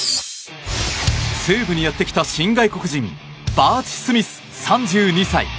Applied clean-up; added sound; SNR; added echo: none; none; none; none.